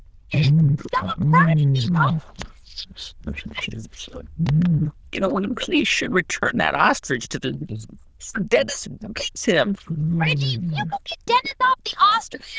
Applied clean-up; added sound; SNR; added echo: neural diffusion model UNIVERSE++.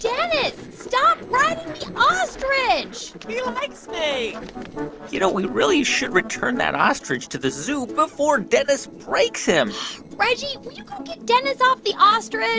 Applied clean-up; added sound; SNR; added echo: neural separator model SepFormer DNS4.